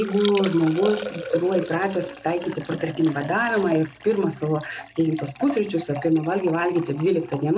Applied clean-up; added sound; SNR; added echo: none; Liquid; 12 dB; none.